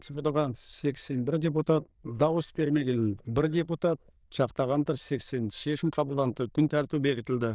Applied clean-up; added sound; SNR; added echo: neural diffusion model UNIVERSE++.